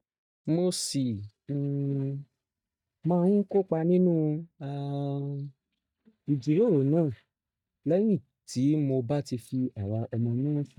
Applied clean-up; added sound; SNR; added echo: neural mask model DeepFilterNet 3.